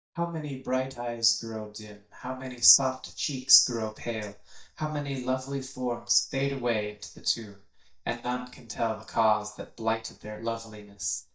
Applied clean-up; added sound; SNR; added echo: neural mask model DeepFilterNet 3.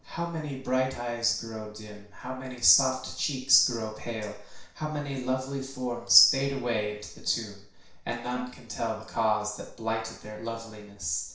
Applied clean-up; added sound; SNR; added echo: neural separator model SepFormer DNS4.